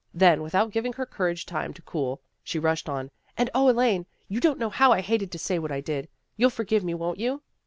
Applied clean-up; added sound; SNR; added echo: none; none; none; none.